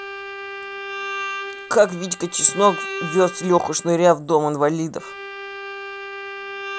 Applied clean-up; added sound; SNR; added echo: none; Bowed string instrument; 10 dB; none.